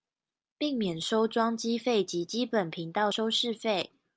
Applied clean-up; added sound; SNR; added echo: none; none; none; none.